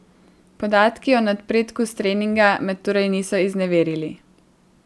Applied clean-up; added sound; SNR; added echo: none; none; none; none.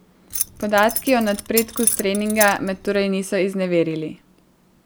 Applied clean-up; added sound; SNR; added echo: none; Keys jangling; 6 dB; none.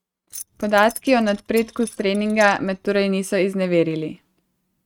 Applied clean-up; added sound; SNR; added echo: neural mask model RNNoise.